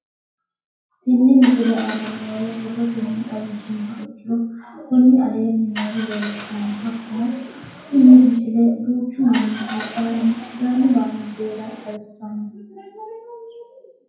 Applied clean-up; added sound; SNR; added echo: none; Car; 17 dB; reverberation time 0.9 s.